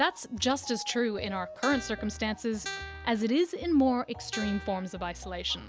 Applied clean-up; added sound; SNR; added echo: none; Guitar; 12 dB; none.